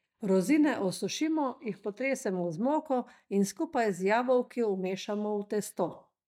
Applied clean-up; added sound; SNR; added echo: neural mask model DeepFilterNet 3.